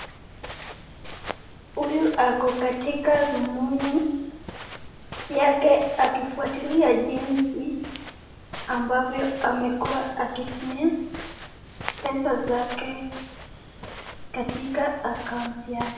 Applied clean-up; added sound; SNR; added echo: none; Walk, footsteps; 13 dB; reverberation time 0.8 s.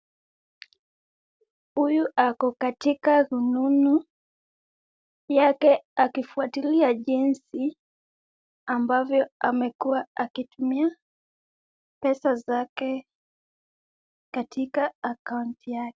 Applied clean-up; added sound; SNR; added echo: none; none; none; none.